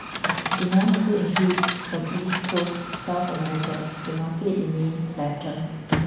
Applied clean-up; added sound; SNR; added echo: none; Coin (dropping) / Chatter; 4 dB; reverberation time 1.1 s.